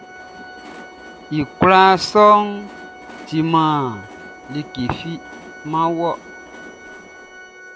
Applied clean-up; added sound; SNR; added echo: none; Organ + Train; 18 dB; none.